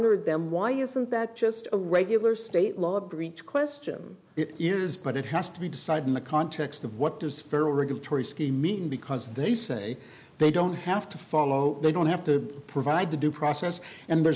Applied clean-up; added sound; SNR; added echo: none; none; none; none.